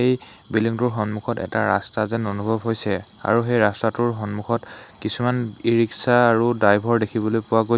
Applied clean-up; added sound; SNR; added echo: none; none; none; none.